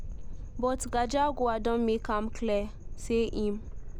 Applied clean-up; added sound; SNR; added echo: none; Thunderstorm; 6 dB; none.